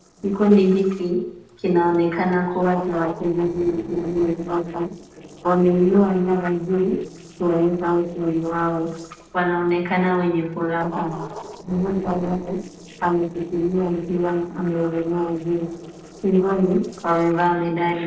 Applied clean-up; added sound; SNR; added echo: neural separator model SepFormer DNS4.